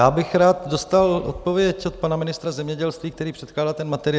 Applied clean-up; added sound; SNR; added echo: none; none; none; none.